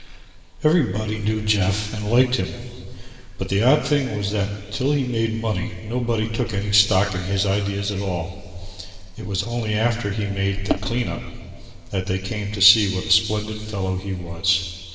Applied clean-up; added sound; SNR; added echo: none; none; none; reverberation time 2.8 s.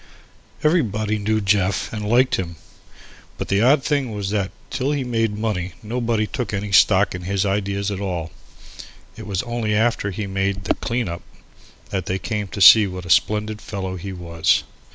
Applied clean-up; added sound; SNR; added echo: none; none; none; none.